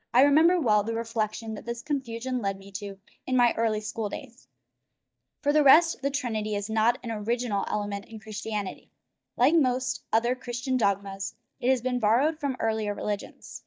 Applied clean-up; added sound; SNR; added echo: neural mask model DeepFilterNet 3.